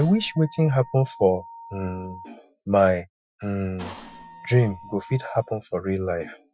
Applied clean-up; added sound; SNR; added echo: classical method Wiener filter.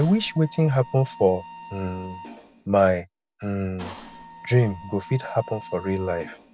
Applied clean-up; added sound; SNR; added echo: none; Mechanisms; 18 dB; none.